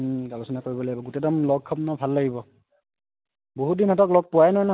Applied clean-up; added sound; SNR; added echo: none; none; none; none.